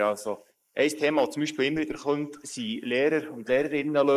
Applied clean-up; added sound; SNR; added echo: neural mask model Resemble Enhance denoiser.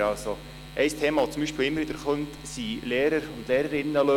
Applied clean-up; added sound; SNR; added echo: none; none; none; none.